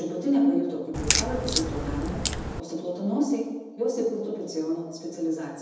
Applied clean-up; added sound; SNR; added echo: none; Crack; 0 dB; reverberation time 1.1 s.